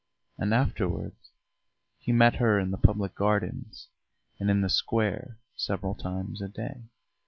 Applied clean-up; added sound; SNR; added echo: none; none; none; none.